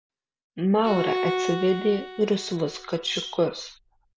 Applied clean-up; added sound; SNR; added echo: none; Bowed string instrument; 6 dB; none.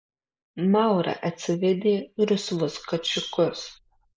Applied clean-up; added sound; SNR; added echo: neural mask model Resemble Enhance denoiser.